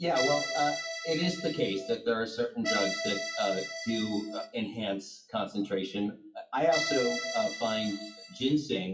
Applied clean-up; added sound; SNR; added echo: classical method WPE with log-MMSE.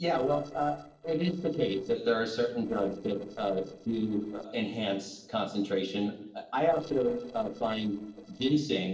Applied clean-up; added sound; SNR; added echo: neural separator model SepFormer DNS4.